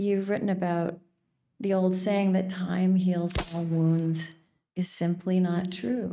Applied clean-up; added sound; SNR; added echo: neural mask model RNNoise.